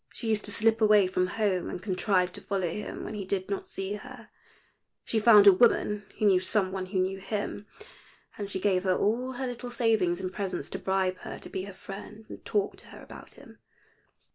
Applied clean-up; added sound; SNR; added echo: none; none; none; none.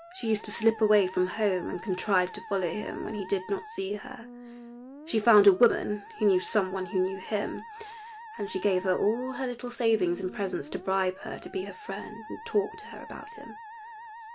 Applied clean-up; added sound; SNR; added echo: none; Musical instrument; 16 dB; none.